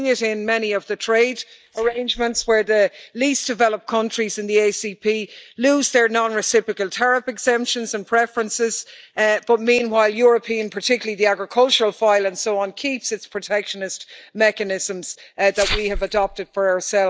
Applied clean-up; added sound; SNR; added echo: neural mask model DeepFilterNet 3.